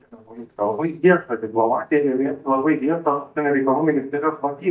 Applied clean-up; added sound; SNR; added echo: neural mask model DeepFilterNet 3.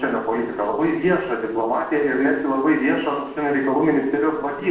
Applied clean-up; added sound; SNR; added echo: neural separator model SepFormer DNS4.